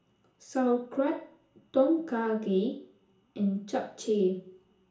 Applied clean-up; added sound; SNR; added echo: none; none; none; reverberation time 0.7 s.